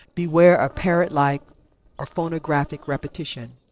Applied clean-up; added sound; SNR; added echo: neural separator model SepFormer DNS4.